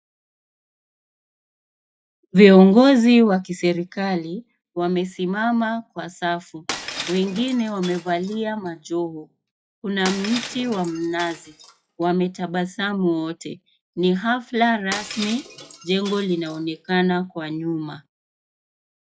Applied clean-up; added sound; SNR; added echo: classical method log-MMSE.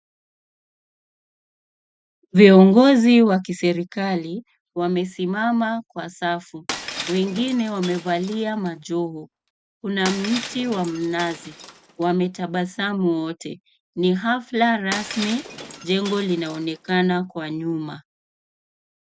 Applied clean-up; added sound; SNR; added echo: none; Shatter; 14 dB; none.